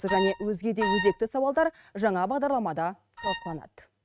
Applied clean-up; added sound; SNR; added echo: neural mask model RNNoise.